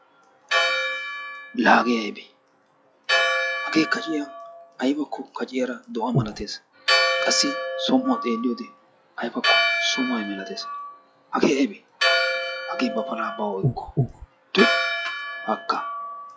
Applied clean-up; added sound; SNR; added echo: classical method log-MMSE.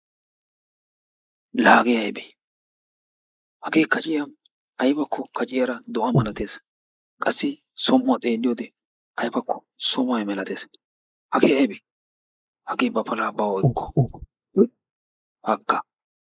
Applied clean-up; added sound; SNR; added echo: neural mask model Resemble Enhance denoiser.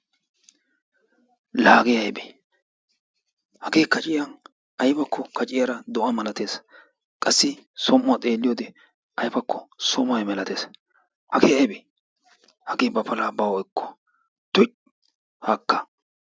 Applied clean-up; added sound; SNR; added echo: none; none; none; none.